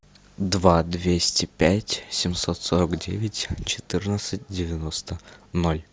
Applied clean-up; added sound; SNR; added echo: none; none; none; none.